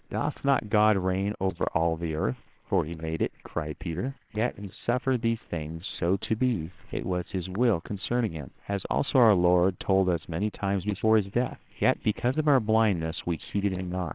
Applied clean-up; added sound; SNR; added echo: neural separator model SepFormer WHAMR!.